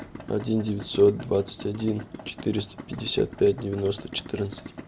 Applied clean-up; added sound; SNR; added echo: none; Idling; 15 dB; none.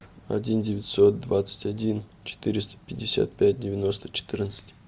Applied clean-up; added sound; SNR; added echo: none; none; none; none.